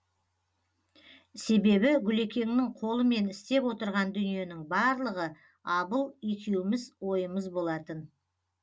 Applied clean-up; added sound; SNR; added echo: none; none; none; none.